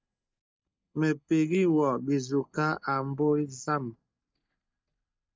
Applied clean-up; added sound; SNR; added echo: neural mask model DeepFilterNet 3.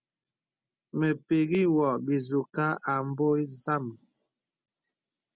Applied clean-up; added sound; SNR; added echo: none; none; none; none.